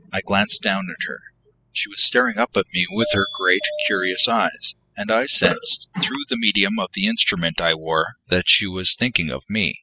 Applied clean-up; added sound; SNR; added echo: classical method spectral subtraction.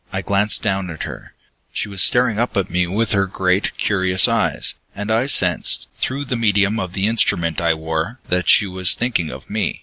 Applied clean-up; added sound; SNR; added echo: none; none; none; none.